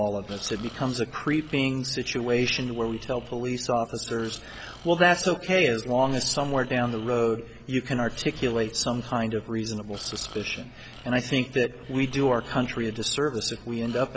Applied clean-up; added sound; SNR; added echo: none; Breathing; 17 dB; none.